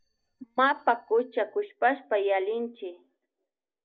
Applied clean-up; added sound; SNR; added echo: neural mask model DeepFilterNet 3.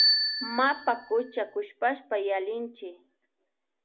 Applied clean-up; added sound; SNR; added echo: none; Bicycle bell; 2 dB; none.